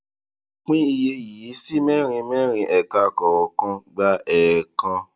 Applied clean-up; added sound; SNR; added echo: none; none; none; none.